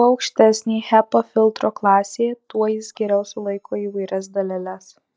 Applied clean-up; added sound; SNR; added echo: neural mask model DeepFilterNet 3.